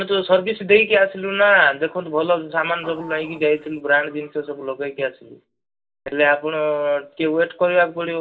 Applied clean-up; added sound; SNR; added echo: none; Printer / Engine; 20 dB; reverberation time 0.2 s.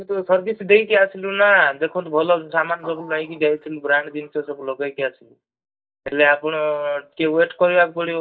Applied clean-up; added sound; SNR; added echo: neural mask model DeepFilterNet 3.